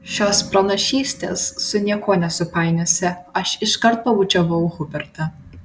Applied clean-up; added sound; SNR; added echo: none; none; none; none.